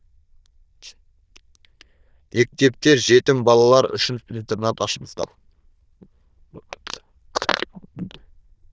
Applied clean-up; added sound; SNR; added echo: neural diffusion model UNIVERSE++.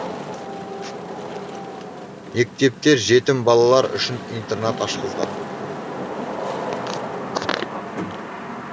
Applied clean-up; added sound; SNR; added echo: none; Wind / Rain; 8 dB; none.